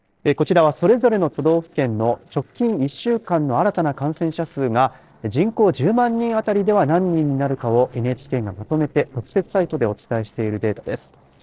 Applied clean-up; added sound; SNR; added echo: neural separator model SepFormer DNS4.